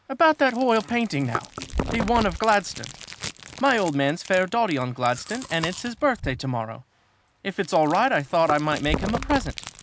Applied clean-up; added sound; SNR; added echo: none; Chewing, mastication; 10 dB; none.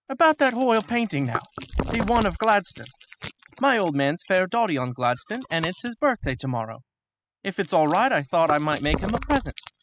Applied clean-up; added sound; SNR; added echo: classical method spectral subtraction.